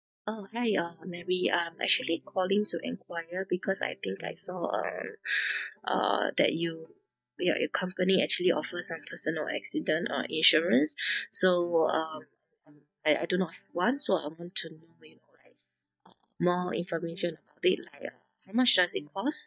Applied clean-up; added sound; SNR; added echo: neural mask model DeepFilterNet 3.